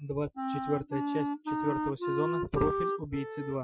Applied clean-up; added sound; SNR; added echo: classical method Wiener filter.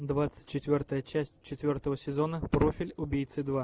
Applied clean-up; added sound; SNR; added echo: none; none; none; none.